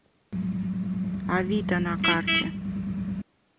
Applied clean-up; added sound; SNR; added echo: none; Vehicle horn, car horn, honking; -3 dB; none.